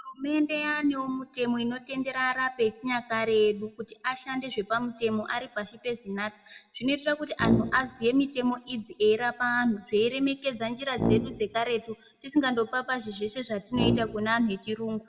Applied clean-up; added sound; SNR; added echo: none; Brass instrument; 0 dB; reverberation time 0.7 s.